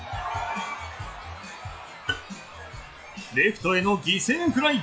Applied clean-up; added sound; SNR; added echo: classical method log-MMSE.